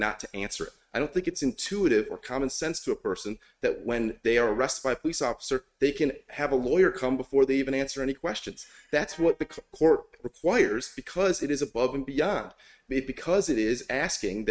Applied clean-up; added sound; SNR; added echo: neural mask model RNNoise.